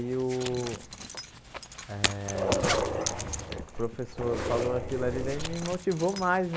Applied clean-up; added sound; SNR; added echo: none; Zipper (clothing) + Dog; 1 dB; none.